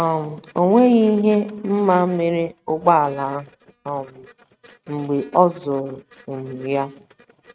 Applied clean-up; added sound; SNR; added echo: neural mask model RNNoise.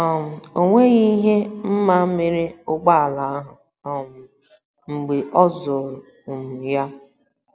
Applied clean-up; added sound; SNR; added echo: none; none; none; none.